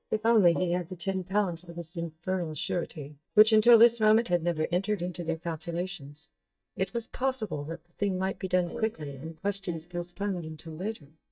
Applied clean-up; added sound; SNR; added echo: neural mask model DeepFilterNet 3.